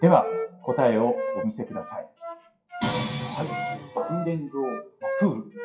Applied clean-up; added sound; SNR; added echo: classical method WPE with log-MMSE.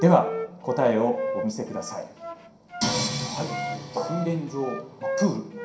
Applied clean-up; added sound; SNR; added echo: none; Wind instrument, woodwind instrument; 8 dB; reverberation time 0.5 s.